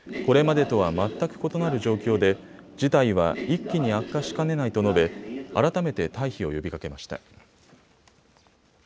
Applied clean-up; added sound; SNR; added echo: none; Train; 11 dB; none.